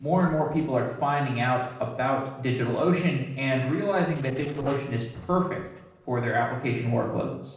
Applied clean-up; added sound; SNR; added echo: neural separator model SepFormer DNS4.